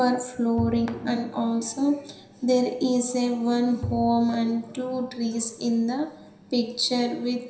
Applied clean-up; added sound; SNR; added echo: none; Bowed string instrument; 15 dB; reverberation time 0.7 s.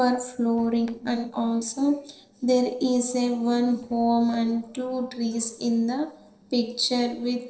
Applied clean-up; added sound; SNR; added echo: neural separator model SepFormer DNS4.